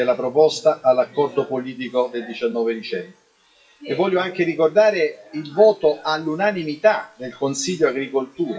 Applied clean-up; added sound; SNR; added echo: classical method WPE with log-MMSE.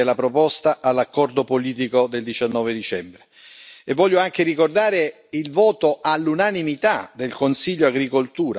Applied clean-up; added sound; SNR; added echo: none; none; none; none.